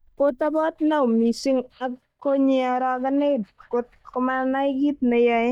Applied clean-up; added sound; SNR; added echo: neural mask model DeepFilterNet 3.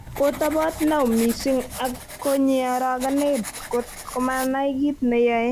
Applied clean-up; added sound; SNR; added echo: none; Writing; 15 dB; none.